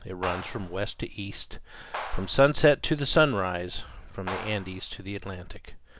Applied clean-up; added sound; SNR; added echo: none; Clapping; 14 dB; none.